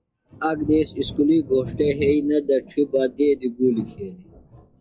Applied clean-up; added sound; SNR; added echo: classical method log-MMSE.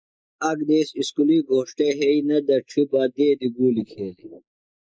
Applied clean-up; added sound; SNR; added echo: neural mask model Resemble Enhance denoiser.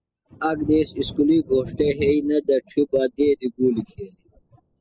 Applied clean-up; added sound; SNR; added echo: classical method spectral subtraction.